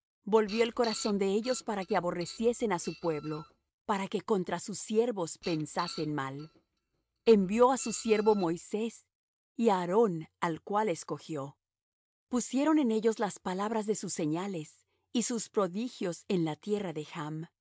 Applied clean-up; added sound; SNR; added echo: neural mask model RNNoise.